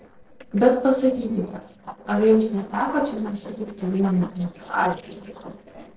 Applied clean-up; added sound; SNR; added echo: neural separator model SepFormer DNS4.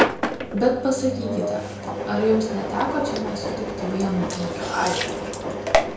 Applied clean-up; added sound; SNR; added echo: none; Engine; 0 dB; reverberation time 0.5 s.